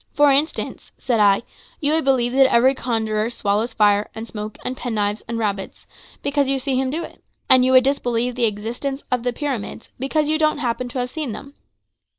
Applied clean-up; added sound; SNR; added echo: neural mask model Resemble Enhance denoiser.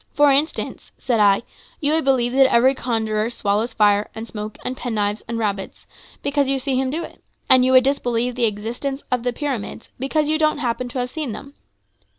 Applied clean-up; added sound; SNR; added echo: none; none; none; none.